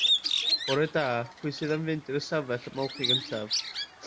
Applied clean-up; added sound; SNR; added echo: none; Bird; 0 dB; none.